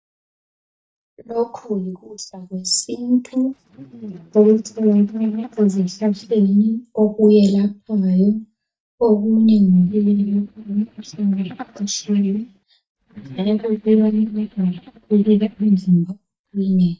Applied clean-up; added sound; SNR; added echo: neural mask model DeepFilterNet 3.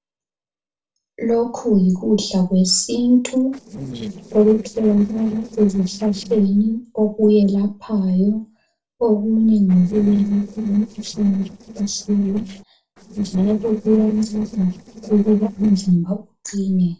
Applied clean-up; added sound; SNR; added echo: neural separator model SepFormer DNS4.